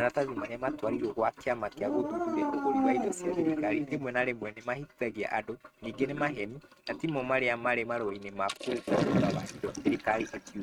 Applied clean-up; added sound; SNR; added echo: neural mask model RNNoise.